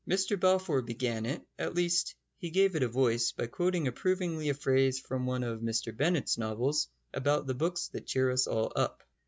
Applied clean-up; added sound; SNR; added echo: none; none; none; none.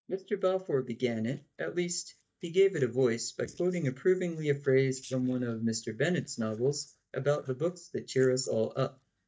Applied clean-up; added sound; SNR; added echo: neural mask model DeepFilterNet 3.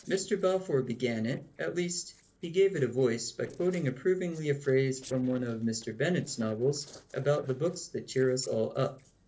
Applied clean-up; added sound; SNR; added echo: neural separator model SepFormer DNS4.